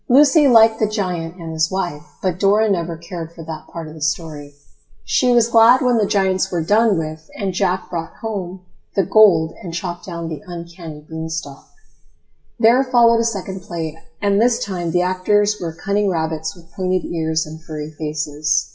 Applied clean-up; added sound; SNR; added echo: classical method WPE with log-MMSE.